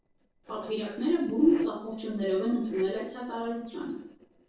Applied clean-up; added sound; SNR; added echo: neural separator model SepFormer DNS4.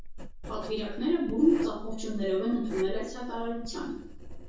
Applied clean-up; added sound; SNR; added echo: none; Writing; 8 dB; reverberation time 0.6 s.